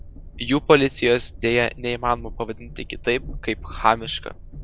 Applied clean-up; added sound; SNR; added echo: none; Train; 13 dB; none.